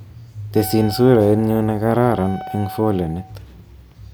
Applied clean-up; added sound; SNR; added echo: none; Wind instrument, woodwind instrument; 15 dB; none.